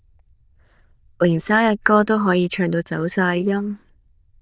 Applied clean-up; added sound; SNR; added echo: neural diffusion model UNIVERSE++.